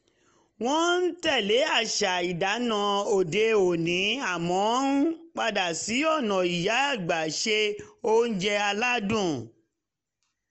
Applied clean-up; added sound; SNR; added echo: none; none; none; none.